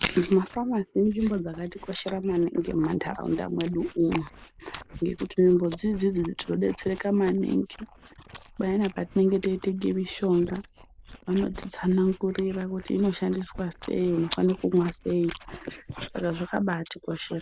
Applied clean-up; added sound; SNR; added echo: neural mask model Resemble Enhance denoiser.